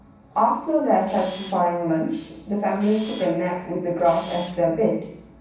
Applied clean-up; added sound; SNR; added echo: none; Camera; 18 dB; reverberation time 0.7 s.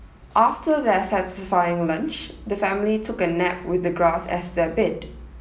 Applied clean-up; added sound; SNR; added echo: none; none; none; none.